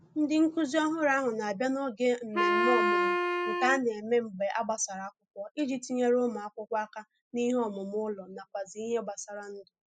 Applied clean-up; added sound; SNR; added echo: classical method spectral subtraction.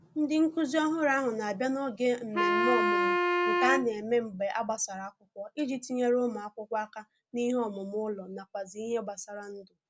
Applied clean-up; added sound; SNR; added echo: none; Wind instrument, woodwind instrument; -2 dB; none.